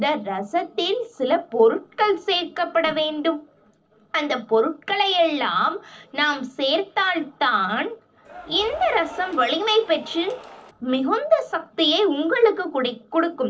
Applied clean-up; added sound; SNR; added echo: neural separator model SepFormer DNS4.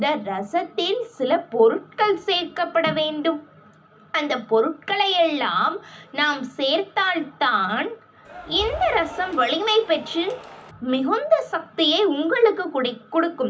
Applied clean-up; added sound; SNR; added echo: none; Cheering; 15 dB; reverberation time 0.4 s.